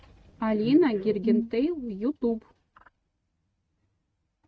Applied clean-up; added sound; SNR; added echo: neural mask model RNNoise.